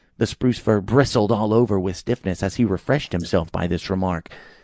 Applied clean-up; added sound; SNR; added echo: neural mask model Resemble Enhance denoiser.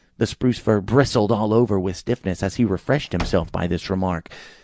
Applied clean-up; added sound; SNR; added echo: none; Slam / Wood; 15 dB; none.